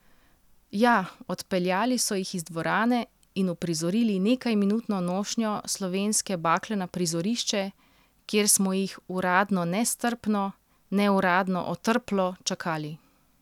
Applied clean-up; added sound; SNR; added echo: none; none; none; none.